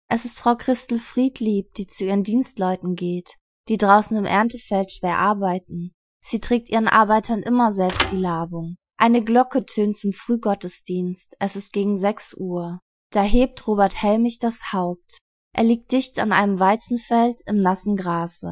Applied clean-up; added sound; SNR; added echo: classical method Wiener filter.